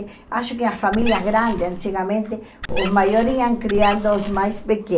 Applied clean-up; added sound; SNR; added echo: none; Squeak; 7 dB; none.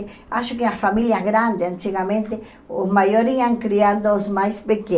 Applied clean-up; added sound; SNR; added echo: none; none; none; none.